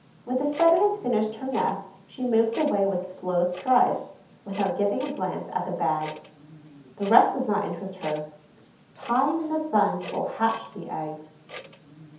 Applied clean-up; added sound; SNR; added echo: none; Clock; 19 dB; reverberation time 0.6 s.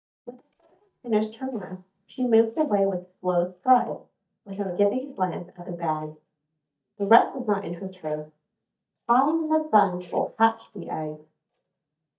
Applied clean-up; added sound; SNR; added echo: neural mask model DeepFilterNet 3.